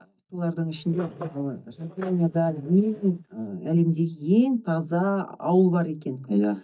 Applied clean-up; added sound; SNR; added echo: neural mask model DeepFilterNet 3.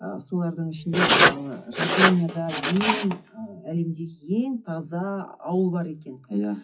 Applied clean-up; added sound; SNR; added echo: classical method WPE with log-MMSE.